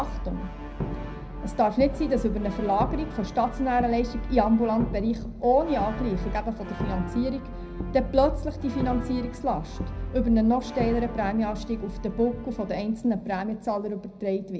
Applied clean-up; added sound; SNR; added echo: none; Brass instrument; 7 dB; reverberation time 0.4 s.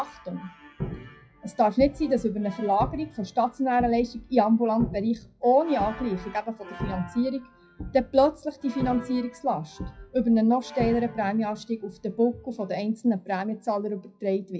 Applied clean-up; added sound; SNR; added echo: classical method WPE with log-MMSE.